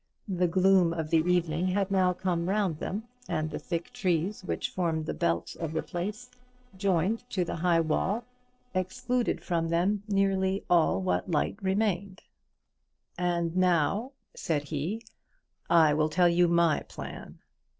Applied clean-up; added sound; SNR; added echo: neural separator model SepFormer DNS4.